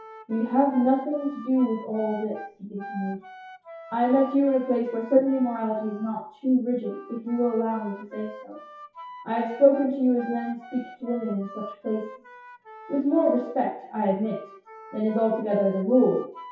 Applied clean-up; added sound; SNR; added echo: classical method WPE with log-MMSE.